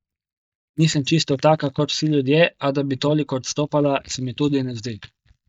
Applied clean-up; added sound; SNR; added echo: neural mask model DeepFilterNet 3.